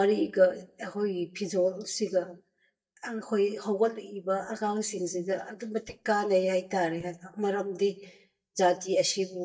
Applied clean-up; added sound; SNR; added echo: neural mask model DeepFilterNet 3.